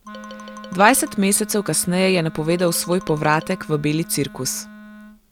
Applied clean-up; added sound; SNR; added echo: none; Wind instrument, woodwind instrument + Marimba, xylophone; 17 dB; none.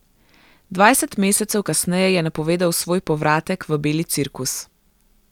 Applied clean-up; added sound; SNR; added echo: none; none; none; none.